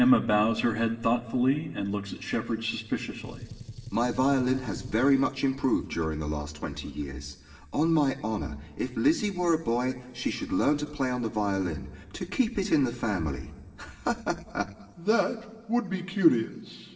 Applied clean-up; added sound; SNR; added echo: none; Gunshot, gunfire; 14 dB; reverberation time 2.5 s.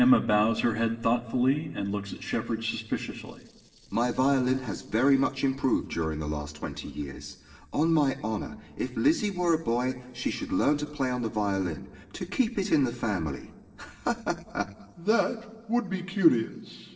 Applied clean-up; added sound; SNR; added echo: neural separator model SepFormer DNS4.